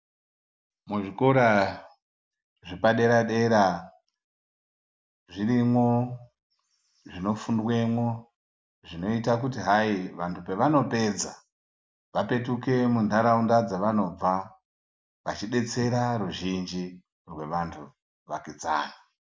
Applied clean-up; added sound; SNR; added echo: none; none; none; none.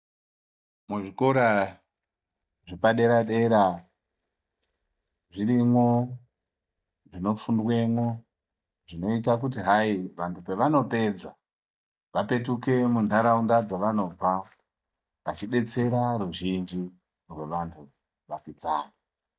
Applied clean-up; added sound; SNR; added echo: neural mask model DeepFilterNet 3.